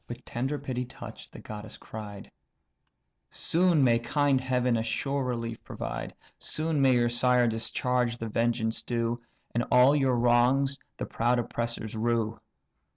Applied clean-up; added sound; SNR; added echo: none; none; none; none.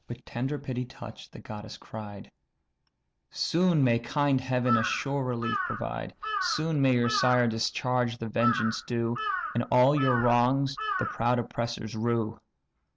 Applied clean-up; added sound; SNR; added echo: none; Bird vocalization, bird call, bird song / Crow; 6 dB; none.